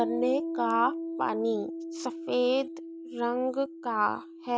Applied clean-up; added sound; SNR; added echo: none; Piano; 7 dB; none.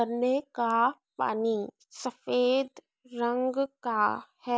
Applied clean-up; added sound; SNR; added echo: none; none; none; none.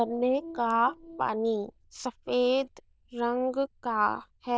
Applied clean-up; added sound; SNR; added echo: neural diffusion model UNIVERSE++.